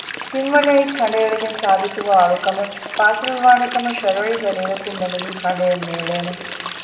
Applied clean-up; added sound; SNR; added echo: none; Stream; 10 dB; reverberation time 1.6 s.